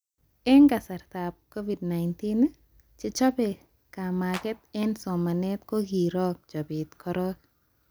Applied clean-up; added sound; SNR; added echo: none; Clapping; 15 dB; none.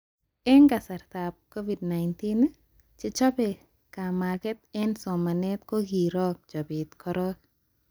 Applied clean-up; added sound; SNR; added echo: neural mask model DeepFilterNet 3.